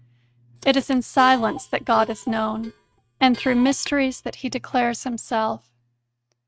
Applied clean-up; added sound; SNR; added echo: neural mask model RNNoise.